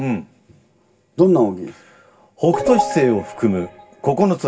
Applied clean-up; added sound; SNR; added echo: none; none; none; reverberation time 0.2 s.